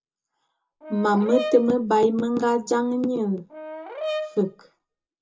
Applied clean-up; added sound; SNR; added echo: none; Brass instrument; 10 dB; reverberation time 0.2 s.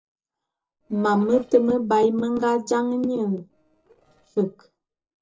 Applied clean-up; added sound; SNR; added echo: neural separator model SepFormer DNS4.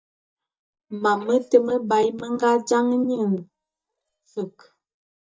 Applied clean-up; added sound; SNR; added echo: neural mask model DeepFilterNet 3.